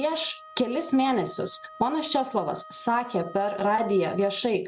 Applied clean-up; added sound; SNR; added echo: none; Wind instrument, woodwind instrument; 19 dB; none.